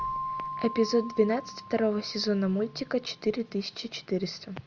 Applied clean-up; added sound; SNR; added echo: none; Keyboard (musical); 11 dB; none.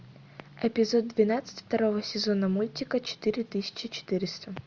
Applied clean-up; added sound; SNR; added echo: none; none; none; none.